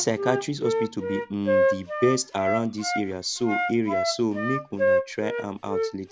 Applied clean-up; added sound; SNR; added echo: none; Wind instrument, woodwind instrument; 0 dB; none.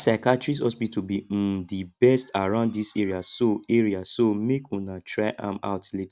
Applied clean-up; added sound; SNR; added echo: none; none; none; none.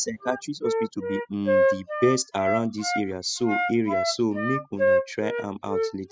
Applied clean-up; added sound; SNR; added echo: classical method spectral subtraction.